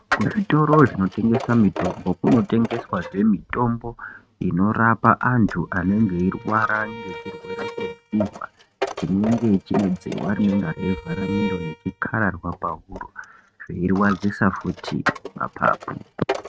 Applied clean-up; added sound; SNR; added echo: neural mask model RNNoise.